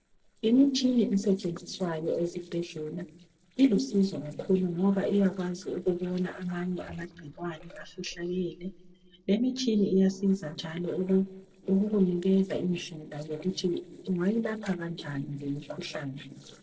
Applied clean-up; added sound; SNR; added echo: neural separator model SepFormer DNS4.